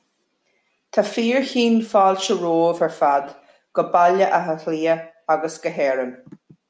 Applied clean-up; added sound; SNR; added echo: none; none; none; none.